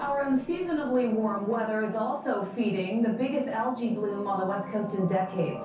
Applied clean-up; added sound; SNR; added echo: none; none; none; reverberation time 0.6 s.